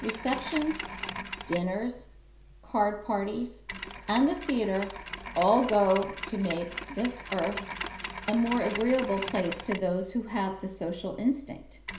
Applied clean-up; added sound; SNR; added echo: none; Mechanisms; 10 dB; reverberation time 0.5 s.